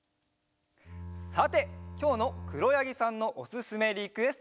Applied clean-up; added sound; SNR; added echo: none; Bowed string instrument; 12 dB; none.